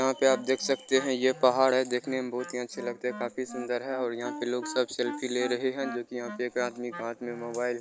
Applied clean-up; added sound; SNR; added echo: none; Wind instrument, woodwind instrument; 15 dB; none.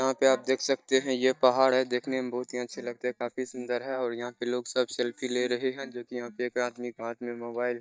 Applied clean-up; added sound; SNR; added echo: neural mask model DeepFilterNet 3.